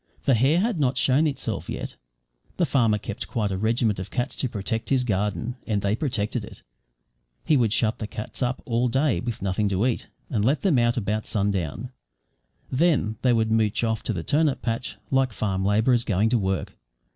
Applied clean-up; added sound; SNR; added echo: none; none; none; none.